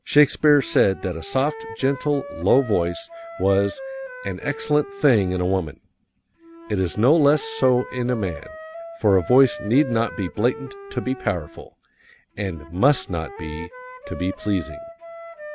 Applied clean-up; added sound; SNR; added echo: none; Wind instrument, woodwind instrument; 15 dB; none.